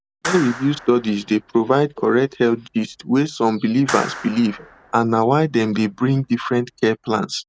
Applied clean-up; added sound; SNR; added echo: none; Clapping; 16 dB; none.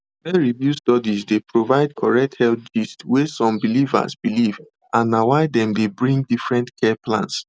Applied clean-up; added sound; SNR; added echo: none; none; none; none.